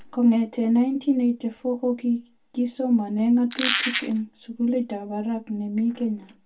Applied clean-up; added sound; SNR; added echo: none; Squeak; 3 dB; reverberation time 0.2 s.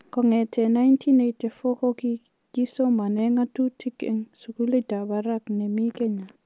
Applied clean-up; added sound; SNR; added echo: none; none; none; none.